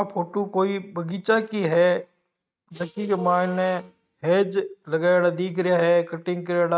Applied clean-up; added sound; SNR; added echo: neural mask model RNNoise.